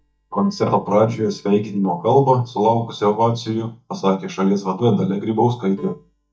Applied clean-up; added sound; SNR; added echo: neural mask model DeepFilterNet 3.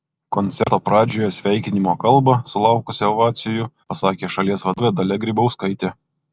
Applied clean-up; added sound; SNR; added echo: none; none; none; none.